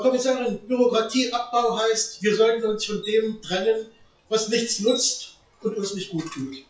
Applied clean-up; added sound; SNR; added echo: classical method WPE with log-MMSE.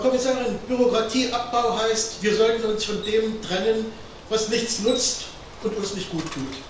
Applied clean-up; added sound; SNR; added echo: none; Bicycle; 15 dB; reverberation time 0.5 s.